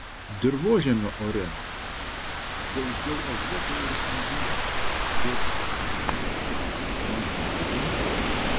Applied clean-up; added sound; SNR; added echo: none; Rain / Thunderstorm; -4 dB; none.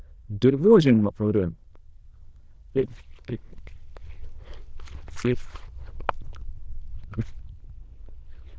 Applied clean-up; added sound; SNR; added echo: neural diffusion model UNIVERSE++.